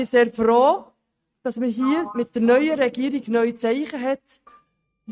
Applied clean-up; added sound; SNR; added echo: neural mask model RNNoise.